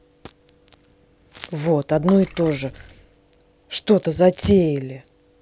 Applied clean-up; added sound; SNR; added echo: none; Water / Splash, splatter; 18 dB; none.